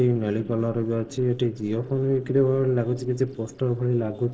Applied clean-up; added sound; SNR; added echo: neural separator model SepFormer DNS4.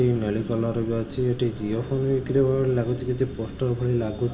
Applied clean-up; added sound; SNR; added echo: none; Cricket; 16 dB; reverberation time 0.4 s.